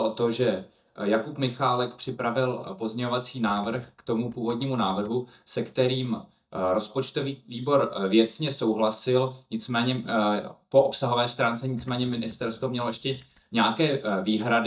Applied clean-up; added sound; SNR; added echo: neural mask model DeepFilterNet 3.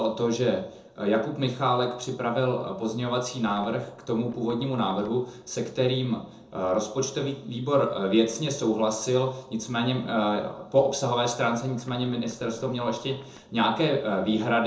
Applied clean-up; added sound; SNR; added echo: neural separator model SepFormer DNS4.